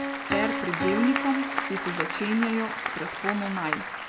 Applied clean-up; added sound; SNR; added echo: none; Piano + Applause / Crowd; 1 dB; none.